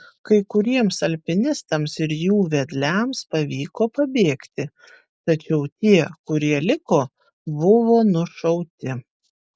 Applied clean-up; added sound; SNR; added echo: none; none; none; none.